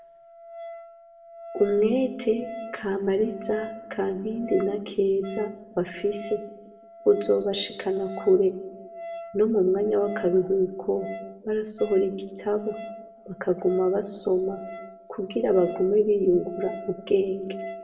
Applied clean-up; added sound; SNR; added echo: none; Wind instrument, woodwind instrument; 15 dB; reverberation time 0.9 s.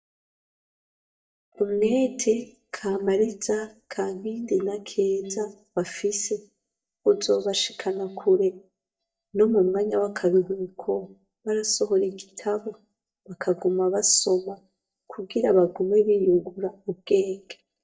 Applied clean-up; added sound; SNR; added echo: neural mask model DeepFilterNet 3.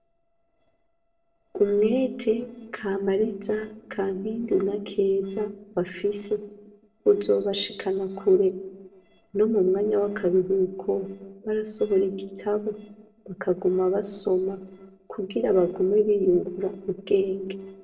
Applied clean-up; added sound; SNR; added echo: neural separator model SepFormer DNS4.